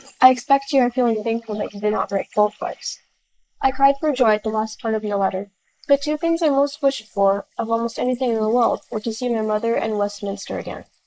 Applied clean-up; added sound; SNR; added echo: neural mask model Resemble Enhance denoiser.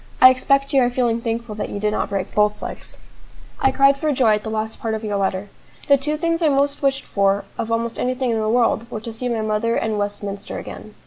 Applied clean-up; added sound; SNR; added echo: none; none; none; none.